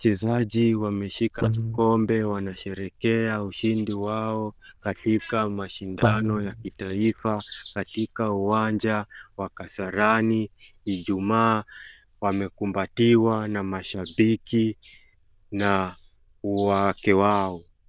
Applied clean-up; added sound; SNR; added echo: neural diffusion model UNIVERSE++.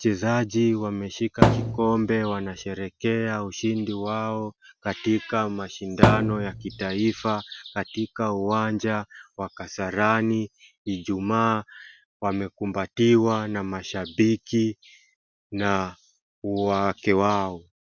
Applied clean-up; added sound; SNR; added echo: none; Thump, thud; -2 dB; none.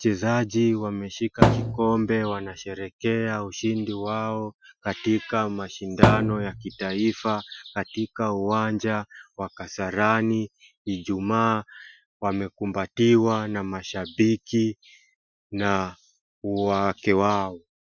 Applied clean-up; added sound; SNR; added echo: classical method Wiener filter.